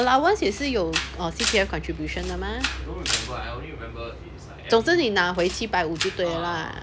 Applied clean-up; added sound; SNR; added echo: none; Camera; 10 dB; none.